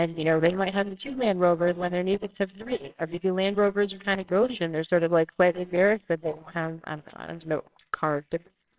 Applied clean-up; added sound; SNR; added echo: neural separator model SepFormer WHAMR!.